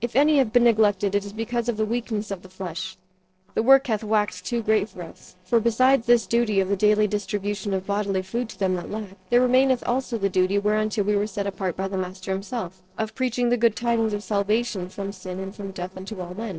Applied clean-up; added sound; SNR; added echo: neural separator model SepFormer DNS4.